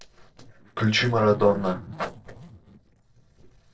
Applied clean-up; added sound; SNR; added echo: neural separator model SepFormer DNS4.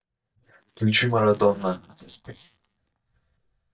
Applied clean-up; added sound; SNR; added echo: neural mask model DeepFilterNet 3.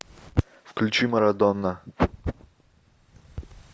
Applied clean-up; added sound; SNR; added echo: none; none; none; none.